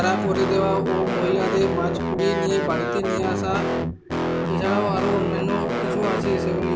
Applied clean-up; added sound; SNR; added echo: none; Guitar; 0 dB; none.